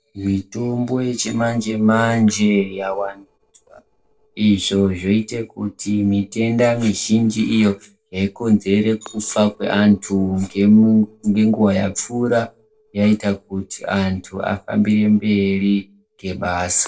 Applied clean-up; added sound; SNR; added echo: neural separator model SepFormer DNS4.